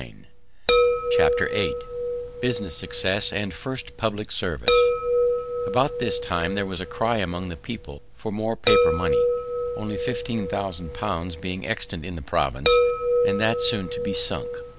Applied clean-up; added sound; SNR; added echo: none; Chime; -3 dB; none.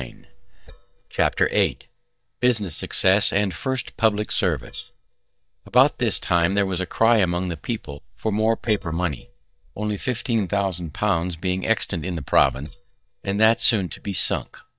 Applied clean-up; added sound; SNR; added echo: neural mask model DeepFilterNet 3.